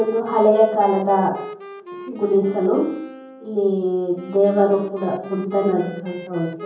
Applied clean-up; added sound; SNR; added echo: none; Wind instrument, woodwind instrument; 16 dB; reverberation time 0.7 s.